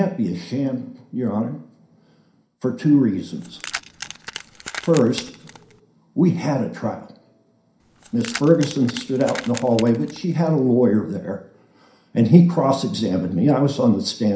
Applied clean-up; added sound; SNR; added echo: none; Keys jangling; 15 dB; reverberation time 0.5 s.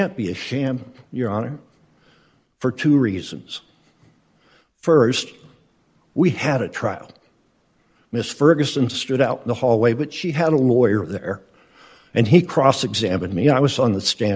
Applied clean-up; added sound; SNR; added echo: none; none; none; none.